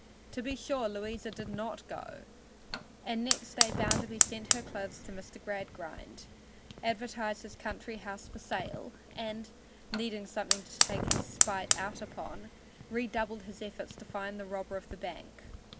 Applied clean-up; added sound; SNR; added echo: none; Fire; -2 dB; none.